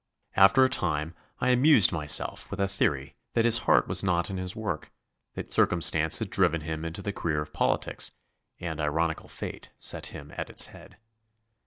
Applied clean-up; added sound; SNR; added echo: none; none; none; none.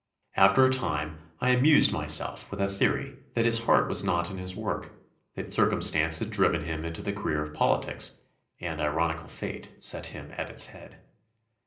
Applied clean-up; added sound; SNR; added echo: none; none; none; reverberation time 0.5 s.